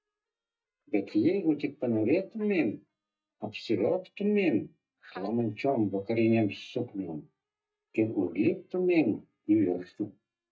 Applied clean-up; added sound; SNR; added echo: neural mask model DeepFilterNet 3.